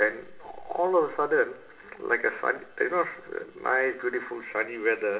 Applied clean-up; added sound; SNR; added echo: none; none; none; reverberation time 1.1 s.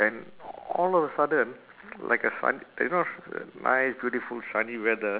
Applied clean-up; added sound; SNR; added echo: none; none; none; none.